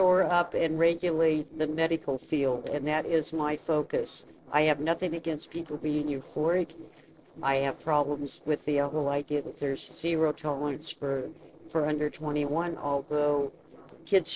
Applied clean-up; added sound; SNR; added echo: neural separator model SepFormer DNS4.